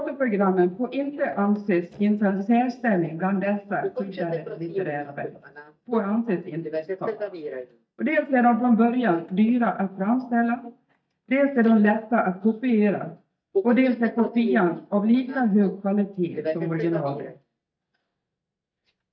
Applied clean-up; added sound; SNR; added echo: neural mask model DeepFilterNet 3.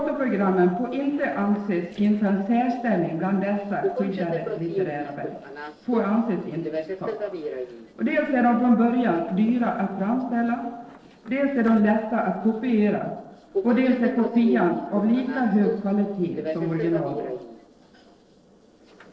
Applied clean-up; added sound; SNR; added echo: neural separator model SepFormer DNS4.